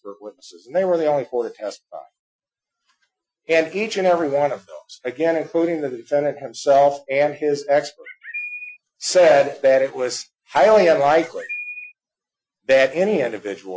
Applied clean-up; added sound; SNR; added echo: classical method Wiener filter.